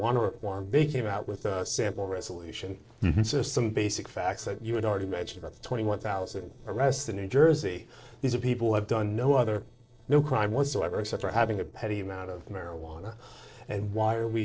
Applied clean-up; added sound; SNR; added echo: neural separator model SepFormer DNS4.